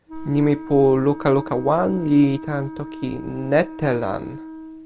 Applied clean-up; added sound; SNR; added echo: none; Wind instrument, woodwind instrument; 14 dB; none.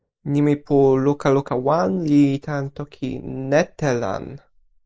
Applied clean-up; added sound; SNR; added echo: neural mask model Resemble Enhance denoiser.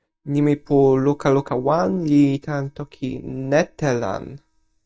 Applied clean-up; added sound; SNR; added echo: neural mask model DeepFilterNet 3.